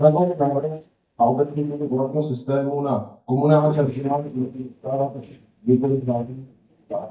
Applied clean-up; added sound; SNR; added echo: neural mask model DeepFilterNet 3.